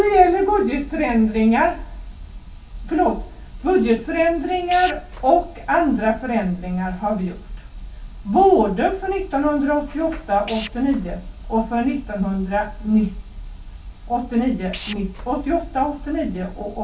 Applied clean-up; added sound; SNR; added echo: none; Tools; 11 dB; reverberation time 0.2 s.